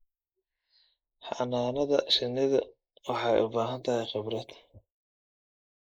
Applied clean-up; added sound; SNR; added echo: neural mask model Resemble Enhance denoiser.